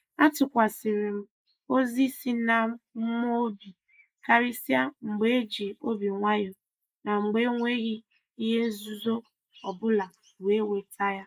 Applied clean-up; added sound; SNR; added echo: neural mask model Resemble Enhance denoiser.